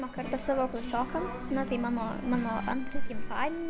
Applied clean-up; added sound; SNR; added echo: none; none; none; none.